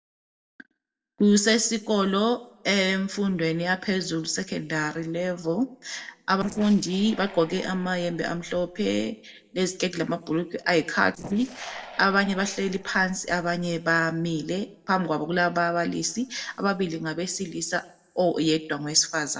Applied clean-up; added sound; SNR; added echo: neural separator model SepFormer DNS4.